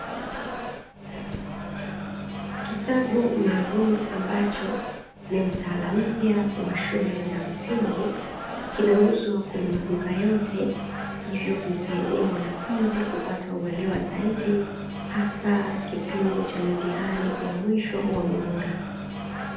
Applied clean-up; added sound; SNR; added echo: none; Microwave oven; 7 dB; reverberation time 0.8 s.